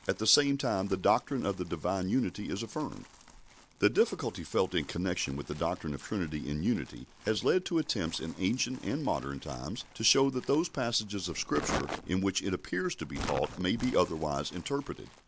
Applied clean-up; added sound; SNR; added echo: none; Crumpling, crinkling; 15 dB; none.